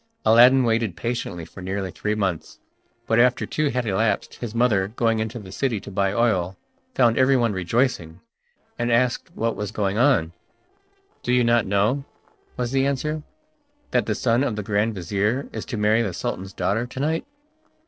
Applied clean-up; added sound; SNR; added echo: neural separator model SepFormer DNS4.